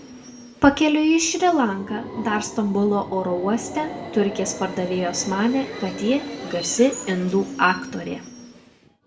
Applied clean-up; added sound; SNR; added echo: none; Subway, metro, underground; 12 dB; reverberation time 0.4 s.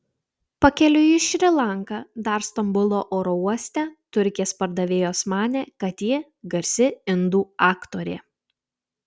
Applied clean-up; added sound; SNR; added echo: none; none; none; none.